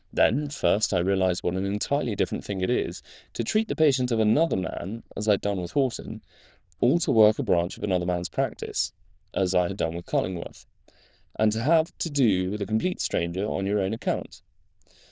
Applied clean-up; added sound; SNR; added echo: neural diffusion model UNIVERSE++.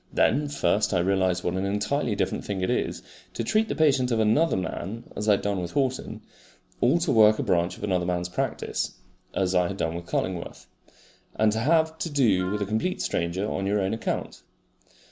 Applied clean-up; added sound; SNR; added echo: none; Wind instrument, woodwind instrument; 19 dB; none.